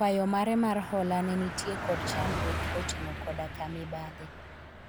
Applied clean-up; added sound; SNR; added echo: none; Car passing by; 5 dB; none.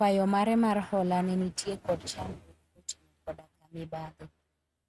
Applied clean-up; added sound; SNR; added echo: neural mask model RNNoise.